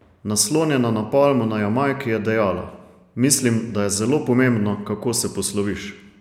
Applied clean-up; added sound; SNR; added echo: none; none; none; none.